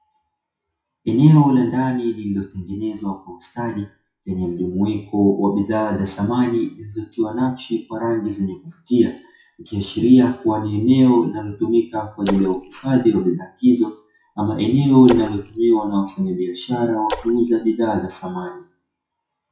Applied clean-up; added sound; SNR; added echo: classical method WPE with log-MMSE.